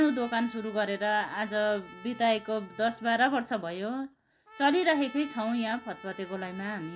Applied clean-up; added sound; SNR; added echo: none; Trumpet; 20 dB; none.